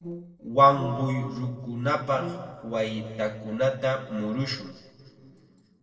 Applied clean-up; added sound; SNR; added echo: neural separator model SepFormer DNS4.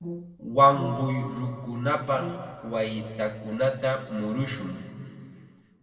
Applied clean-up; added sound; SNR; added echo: none; Brass instrument; 12 dB; reverberation time 2.4 s.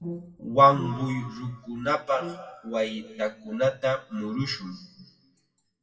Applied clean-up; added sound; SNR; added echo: classical method WPE with log-MMSE.